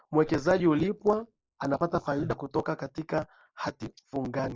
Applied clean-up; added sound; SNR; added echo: neural mask model Resemble Enhance denoiser.